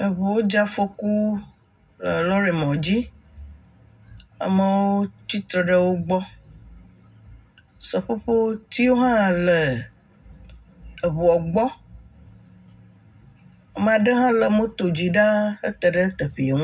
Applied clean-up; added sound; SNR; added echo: none; none; none; reverberation time 0.3 s.